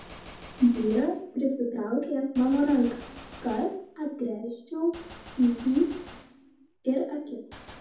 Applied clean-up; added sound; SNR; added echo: none; Gunshot, gunfire; 19 dB; reverberation time 0.6 s.